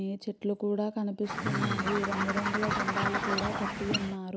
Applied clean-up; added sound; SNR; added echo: none; Bird; -2 dB; none.